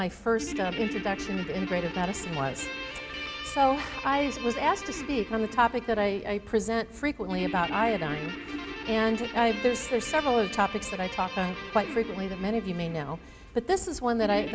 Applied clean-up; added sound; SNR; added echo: none; Guitar; 10 dB; none.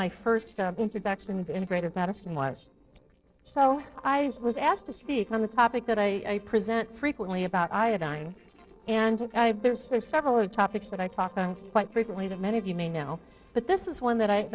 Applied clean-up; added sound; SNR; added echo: neural separator model SepFormer DNS4.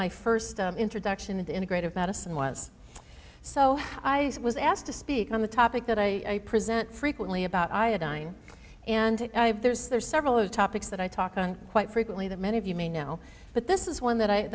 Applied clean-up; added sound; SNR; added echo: none; none; none; none.